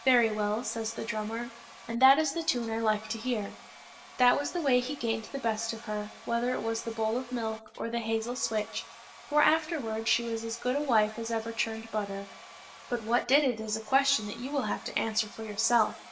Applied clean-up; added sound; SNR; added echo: none; Domestic sounds, home sounds; 19 dB; reverberation time 0.8 s.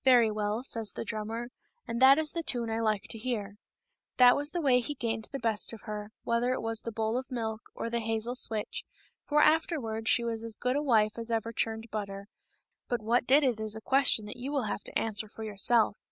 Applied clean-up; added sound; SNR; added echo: none; none; none; none.